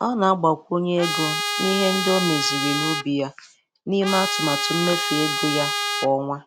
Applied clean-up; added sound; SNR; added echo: none; Trumpet; 2 dB; none.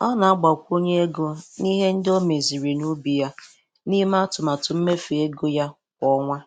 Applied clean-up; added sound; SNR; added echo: none; none; none; none.